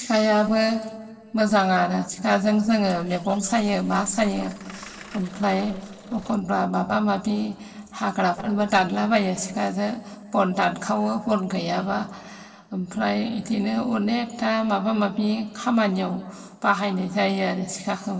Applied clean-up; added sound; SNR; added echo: neural separator model SepFormer DNS4.